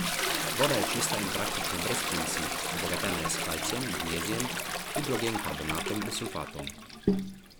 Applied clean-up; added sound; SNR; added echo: none; Toilet flush; -3 dB; none.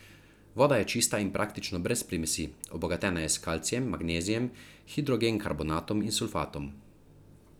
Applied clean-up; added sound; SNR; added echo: none; none; none; none.